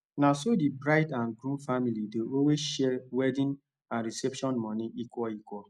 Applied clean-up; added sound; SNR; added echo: none; none; none; none.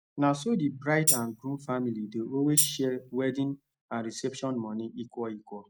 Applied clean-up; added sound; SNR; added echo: none; Tambourine; 1 dB; none.